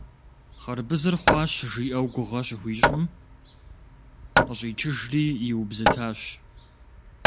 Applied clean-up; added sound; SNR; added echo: none; Hammer; -1 dB; none.